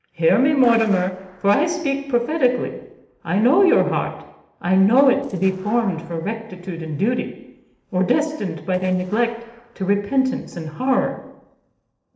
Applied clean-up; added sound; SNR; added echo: neural separator model SepFormer DNS4.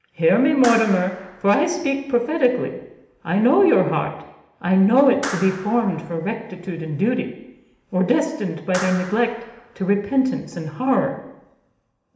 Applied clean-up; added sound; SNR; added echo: none; Clapping; 17 dB; reverberation time 0.8 s.